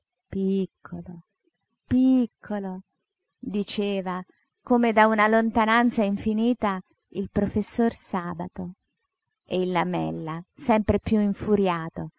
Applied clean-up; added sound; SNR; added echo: none; none; none; none.